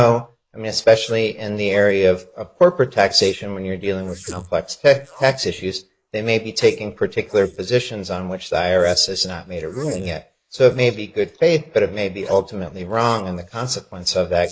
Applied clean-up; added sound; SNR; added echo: neural mask model Resemble Enhance denoiser.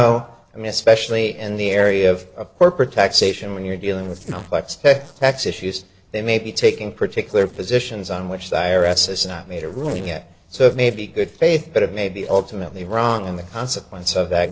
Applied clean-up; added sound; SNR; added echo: neural separator model SepFormer DNS4.